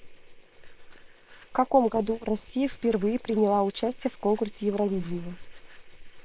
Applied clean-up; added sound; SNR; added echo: neural separator model SepFormer WHAM!.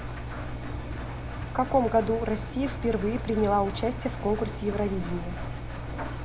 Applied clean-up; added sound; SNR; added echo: none; Engine; 5 dB; none.